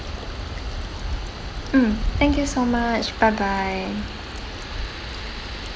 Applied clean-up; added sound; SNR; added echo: none; Stream / Trickle, dribble / Traffic noise, roadway noise; 5 dB; none.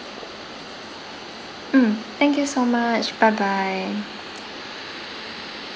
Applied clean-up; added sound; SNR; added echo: none; none; none; none.